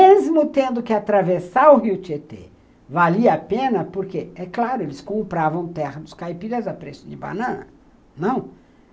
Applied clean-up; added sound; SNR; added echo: none; none; none; none.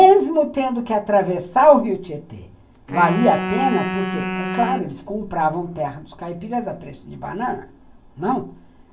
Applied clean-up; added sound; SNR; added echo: none; Wind instrument, woodwind instrument; 7 dB; reverberation time 0.2 s.